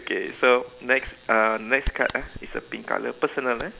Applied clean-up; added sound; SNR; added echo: none; Bird vocalization, bird call, bird song; 14 dB; none.